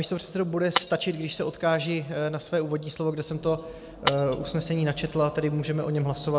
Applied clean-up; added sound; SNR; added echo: none; Shatter; 11 dB; none.